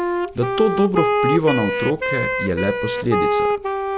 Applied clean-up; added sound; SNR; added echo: none; Wind instrument, woodwind instrument; 0 dB; none.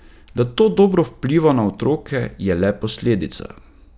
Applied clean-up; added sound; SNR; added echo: none; none; none; none.